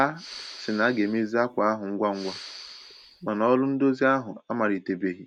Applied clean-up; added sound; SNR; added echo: none; Respiratory sounds; 18 dB; none.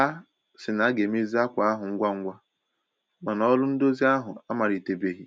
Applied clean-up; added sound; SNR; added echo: none; none; none; none.